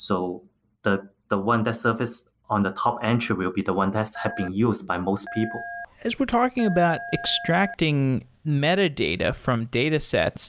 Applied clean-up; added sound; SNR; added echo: none; Telephone; 13 dB; none.